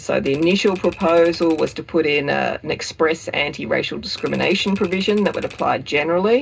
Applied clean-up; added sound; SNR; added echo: none; Typewriter; 19 dB; reverberation time 0.2 s.